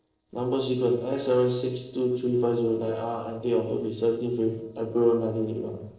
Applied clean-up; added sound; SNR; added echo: neural separator model SepFormer DNS4.